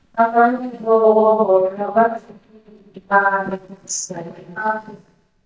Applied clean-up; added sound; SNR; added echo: neural mask model DeepFilterNet 3.